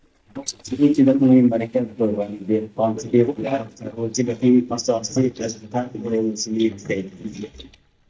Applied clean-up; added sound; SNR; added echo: neural mask model DeepFilterNet 3.